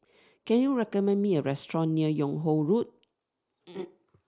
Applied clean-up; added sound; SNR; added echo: neural mask model Resemble Enhance denoiser.